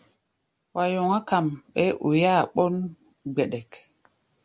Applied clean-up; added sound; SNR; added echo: none; none; none; none.